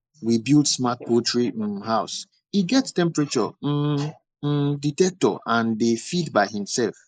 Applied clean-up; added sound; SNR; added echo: neural mask model Resemble Enhance denoiser.